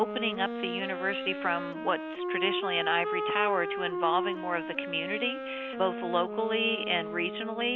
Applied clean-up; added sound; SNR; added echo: none; Wind instrument, woodwind instrument; 3 dB; none.